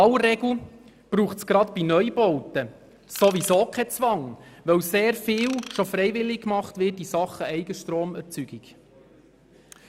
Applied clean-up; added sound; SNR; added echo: none; Ratchet, pawl / Tools; 19 dB; none.